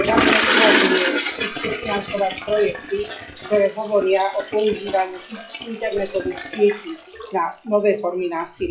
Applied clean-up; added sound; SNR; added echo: classical method WPE with log-MMSE.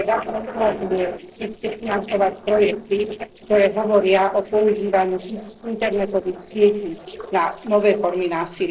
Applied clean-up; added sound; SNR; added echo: neural separator model SepFormer DNS4.